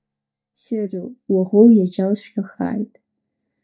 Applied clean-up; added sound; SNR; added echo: neural mask model DeepFilterNet 3.